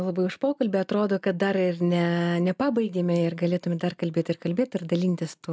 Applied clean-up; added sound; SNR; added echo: none; none; none; none.